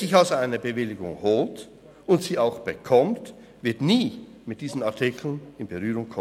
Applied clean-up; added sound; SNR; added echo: none; none; none; none.